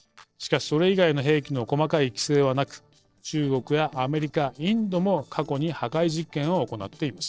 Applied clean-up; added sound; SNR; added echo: neural separator model SepFormer DNS4.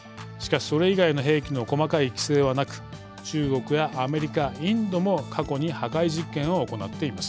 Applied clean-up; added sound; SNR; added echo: none; Organ; 13 dB; none.